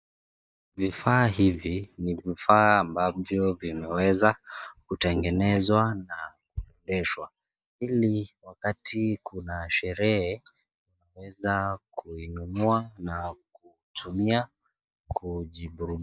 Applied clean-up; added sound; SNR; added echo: neural mask model DeepFilterNet 3.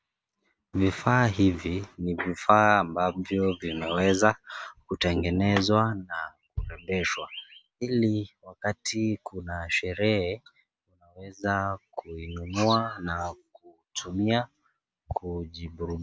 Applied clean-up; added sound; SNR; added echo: none; Bass drum; 14 dB; none.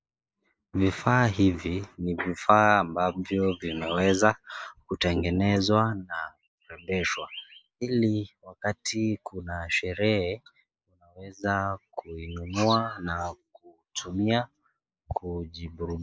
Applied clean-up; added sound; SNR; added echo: neural mask model Resemble Enhance denoiser.